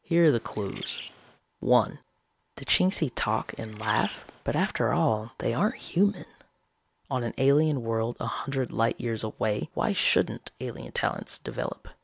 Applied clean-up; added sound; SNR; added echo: none; Bird; 16 dB; none.